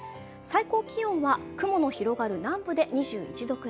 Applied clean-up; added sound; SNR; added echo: none; none; none; none.